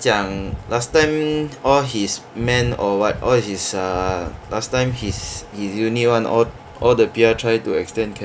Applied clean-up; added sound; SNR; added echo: none; none; none; none.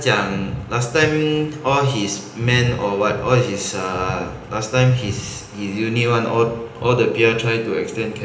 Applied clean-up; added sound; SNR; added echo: none; none; none; reverberation time 0.9 s.